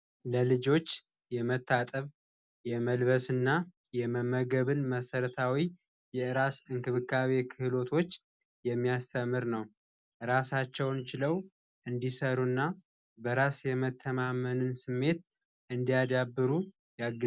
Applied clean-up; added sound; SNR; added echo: none; none; none; none.